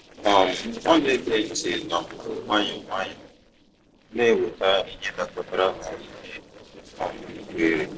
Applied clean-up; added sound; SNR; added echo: neural separator model SepFormer DNS4.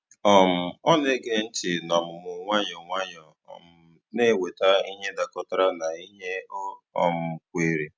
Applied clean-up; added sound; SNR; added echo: none; none; none; none.